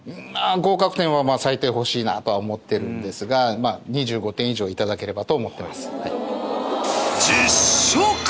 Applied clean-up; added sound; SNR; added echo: none; none; none; none.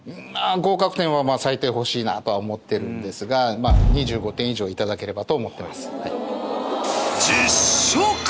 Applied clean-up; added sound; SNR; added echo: none; Fireworks; 2 dB; none.